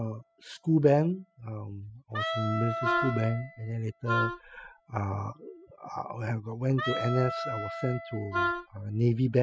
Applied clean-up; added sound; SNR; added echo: classical method spectral subtraction.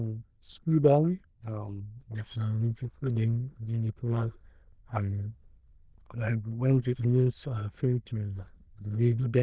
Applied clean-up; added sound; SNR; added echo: neural diffusion model UNIVERSE++.